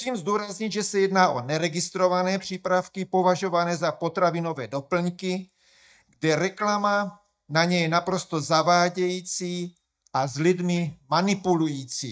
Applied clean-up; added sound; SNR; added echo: neural mask model DeepFilterNet 3.